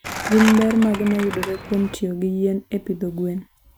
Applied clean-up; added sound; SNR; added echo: none; Skateboard; 8 dB; none.